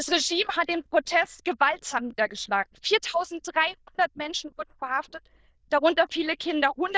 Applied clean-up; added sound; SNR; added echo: neural diffusion model UNIVERSE++.